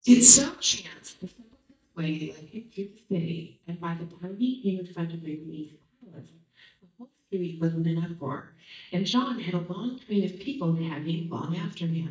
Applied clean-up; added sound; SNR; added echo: neural mask model DeepFilterNet 3.